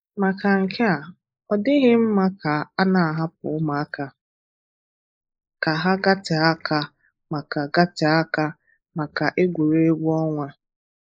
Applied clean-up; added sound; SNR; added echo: neural mask model Resemble Enhance denoiser.